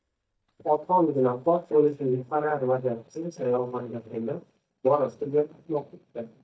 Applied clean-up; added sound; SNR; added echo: neural mask model DeepFilterNet 3.